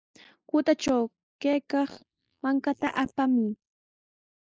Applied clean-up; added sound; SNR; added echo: neural mask model Resemble Enhance denoiser.